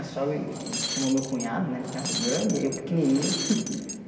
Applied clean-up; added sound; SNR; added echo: none; Shatter; 6 dB; reverberation time 2.7 s.